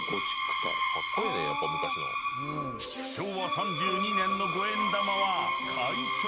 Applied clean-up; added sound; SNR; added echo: none; Screech; -3 dB; none.